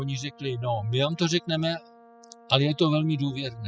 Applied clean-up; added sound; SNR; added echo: classical method spectral subtraction.